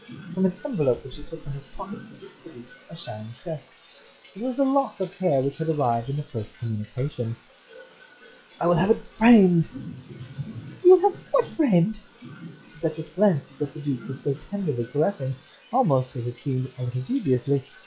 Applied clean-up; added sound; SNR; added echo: classical method log-MMSE.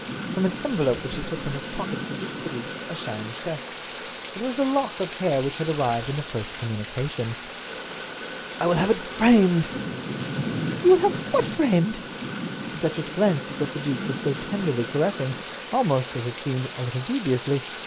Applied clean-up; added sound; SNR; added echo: none; Thunder / Rain; 7 dB; none.